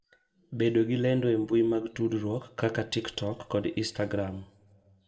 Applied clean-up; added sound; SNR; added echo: none; none; none; reverberation time 0.6 s.